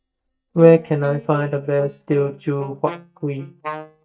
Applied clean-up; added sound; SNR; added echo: neural mask model DeepFilterNet 3.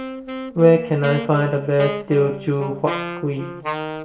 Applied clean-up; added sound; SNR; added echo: none; Wind instrument, woodwind instrument; 9 dB; reverberation time 0.6 s.